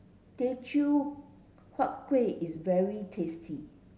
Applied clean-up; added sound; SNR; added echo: none; none; none; none.